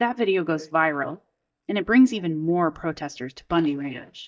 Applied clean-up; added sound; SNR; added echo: neural mask model DeepFilterNet 3.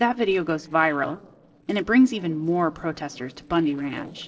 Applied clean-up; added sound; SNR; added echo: neural separator model SepFormer DNS4.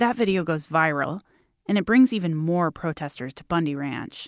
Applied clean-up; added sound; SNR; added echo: none; none; none; none.